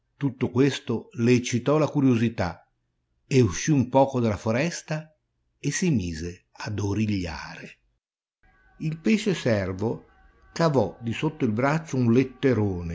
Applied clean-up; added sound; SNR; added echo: none; none; none; none.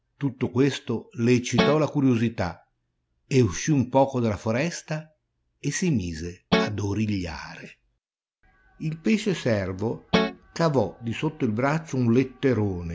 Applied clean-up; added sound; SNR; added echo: none; Guitar; -1 dB; none.